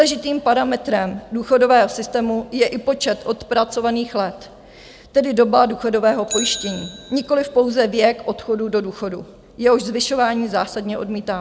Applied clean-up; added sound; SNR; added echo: none; Bicycle; 19 dB; none.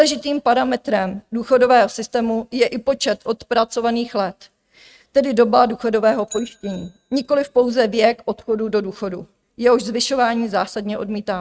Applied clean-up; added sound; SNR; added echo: neural mask model RNNoise.